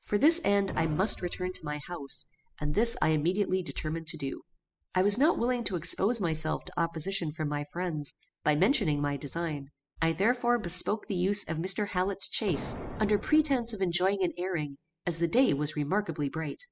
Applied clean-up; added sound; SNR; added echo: classical method spectral subtraction.